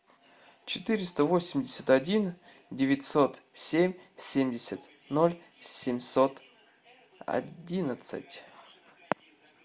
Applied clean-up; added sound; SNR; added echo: none; none; none; none.